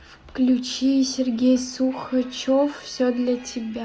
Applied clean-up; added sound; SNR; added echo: none; none; none; none.